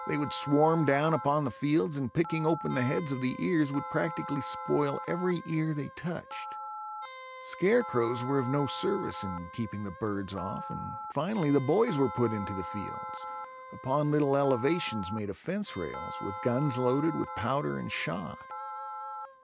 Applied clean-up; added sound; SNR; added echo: none; Telephone + Wind instrument, woodwind instrument; 10 dB; none.